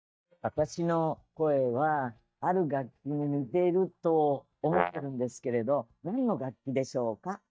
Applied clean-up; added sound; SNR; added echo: neural mask model DeepFilterNet 3.